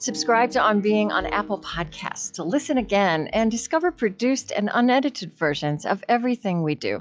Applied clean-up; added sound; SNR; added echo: classical method log-MMSE.